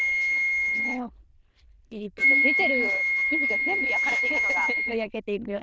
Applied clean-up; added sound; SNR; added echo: neural diffusion model UNIVERSE++.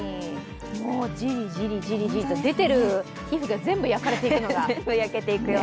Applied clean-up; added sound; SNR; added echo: none; none; none; none.